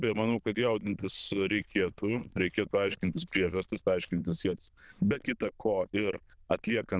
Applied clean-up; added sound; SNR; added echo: neural diffusion model UNIVERSE++.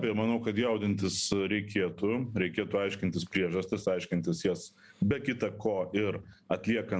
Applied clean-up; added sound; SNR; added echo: none; none; none; none.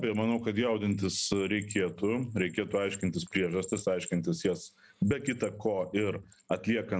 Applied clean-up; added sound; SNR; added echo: neural mask model RNNoise.